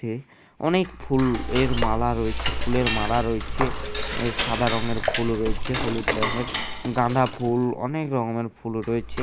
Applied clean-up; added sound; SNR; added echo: none; Cutlery, silverware / Dishes, pots, and pans; 2 dB; none.